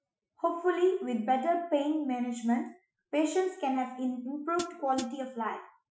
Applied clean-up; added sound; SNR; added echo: classical method Wiener filter.